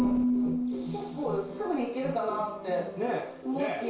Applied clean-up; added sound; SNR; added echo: neural separator model SepFormer DNS4.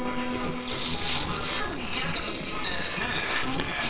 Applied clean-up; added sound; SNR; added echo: neural separator model SepFormer WHAMR!.